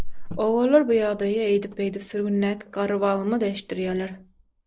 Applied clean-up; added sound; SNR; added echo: neural mask model Resemble Enhance denoiser.